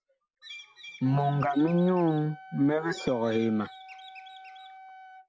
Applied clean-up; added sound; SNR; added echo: none; Wind instrument, woodwind instrument + Bird; 18 dB; none.